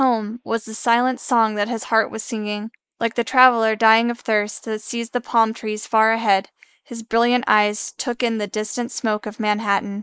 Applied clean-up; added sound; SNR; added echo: neural mask model Resemble Enhance denoiser.